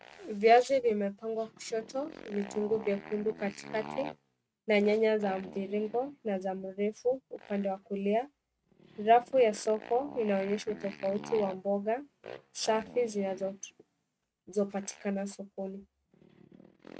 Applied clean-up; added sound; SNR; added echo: neural mask model RNNoise.